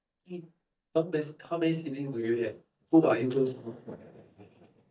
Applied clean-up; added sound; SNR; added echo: neural mask model DeepFilterNet 3.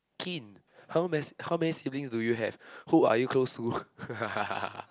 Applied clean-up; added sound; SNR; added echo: none; none; none; none.